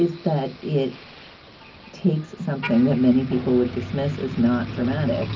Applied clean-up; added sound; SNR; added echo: none; Motor vehicle (road); 12 dB; reverberation time 0.3 s.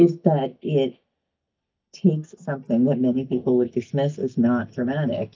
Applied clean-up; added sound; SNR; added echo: neural mask model DeepFilterNet 3.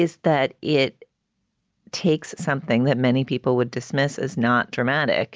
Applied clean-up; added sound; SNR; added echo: none; none; none; none.